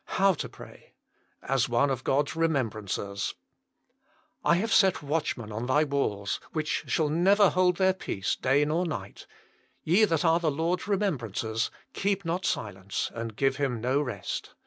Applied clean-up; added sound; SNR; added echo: none; none; none; none.